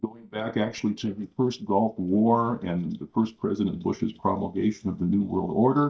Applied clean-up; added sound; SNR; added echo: neural mask model DeepFilterNet 3.